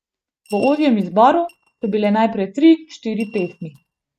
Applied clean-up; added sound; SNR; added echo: neural mask model RNNoise.